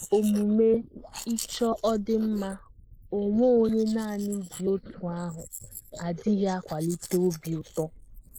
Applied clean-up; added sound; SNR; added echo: neural mask model Resemble Enhance denoiser.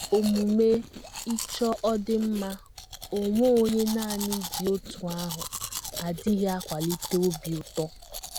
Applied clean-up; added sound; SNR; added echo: none; Domestic sounds, home sounds; 11 dB; none.